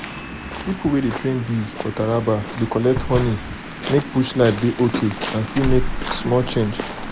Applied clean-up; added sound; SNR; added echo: none; Waves, surf + Doorbell; 6 dB; none.